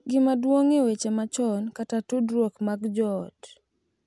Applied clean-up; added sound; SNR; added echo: none; none; none; none.